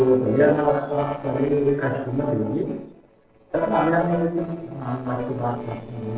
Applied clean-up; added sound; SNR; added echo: neural separator model SepFormer DNS4.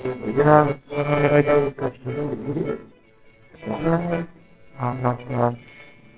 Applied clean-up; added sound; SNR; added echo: neural separator model SepFormer WHAMR!.